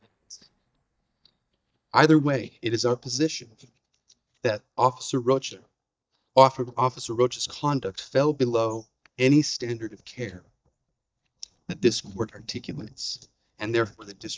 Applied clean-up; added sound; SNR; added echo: neural mask model DeepFilterNet 3.